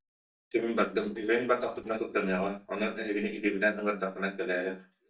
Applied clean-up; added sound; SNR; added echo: neural mask model DeepFilterNet 3.